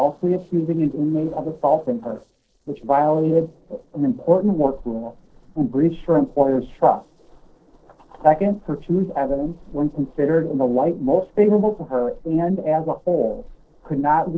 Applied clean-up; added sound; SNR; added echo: neural separator model SepFormer DNS4.